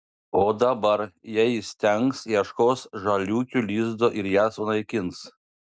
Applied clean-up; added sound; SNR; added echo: none; none; none; none.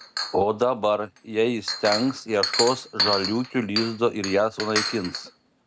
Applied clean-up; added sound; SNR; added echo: none; Chink, clink; 6 dB; none.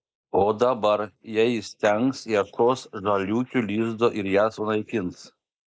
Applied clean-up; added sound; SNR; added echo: neural mask model Resemble Enhance denoiser.